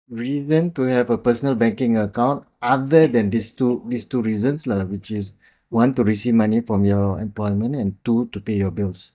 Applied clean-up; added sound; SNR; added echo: neural mask model DeepFilterNet 3.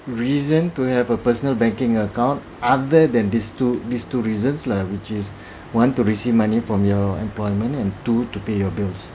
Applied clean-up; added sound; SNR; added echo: none; none; none; none.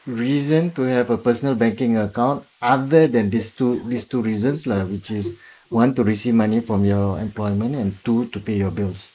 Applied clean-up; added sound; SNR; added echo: neural mask model Resemble Enhance denoiser.